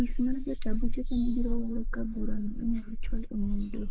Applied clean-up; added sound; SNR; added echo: neural mask model Resemble Enhance denoiser.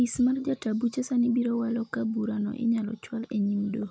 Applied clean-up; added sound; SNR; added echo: none; none; none; none.